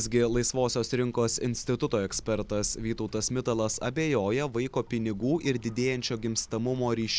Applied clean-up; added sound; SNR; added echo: none; Rain; 19 dB; none.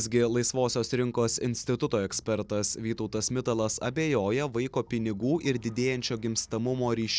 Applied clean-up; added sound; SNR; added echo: none; none; none; none.